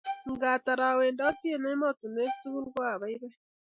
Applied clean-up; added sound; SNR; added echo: classical method Wiener filter.